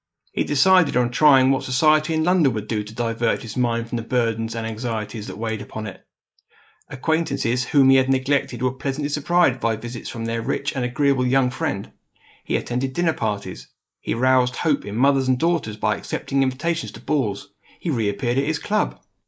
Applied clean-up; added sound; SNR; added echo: neural mask model Resemble Enhance denoiser.